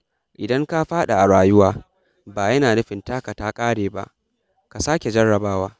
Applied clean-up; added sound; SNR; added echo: none; none; none; none.